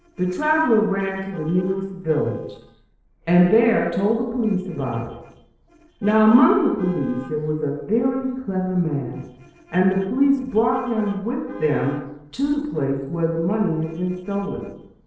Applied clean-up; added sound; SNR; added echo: neural separator model SepFormer DNS4.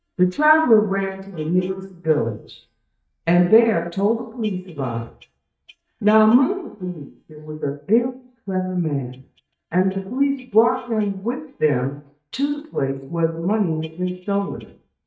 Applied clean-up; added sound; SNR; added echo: neural mask model DeepFilterNet 3.